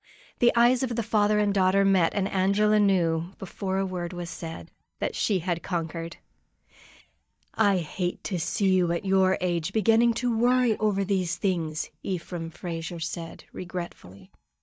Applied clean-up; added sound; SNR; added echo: neural mask model DeepFilterNet 3.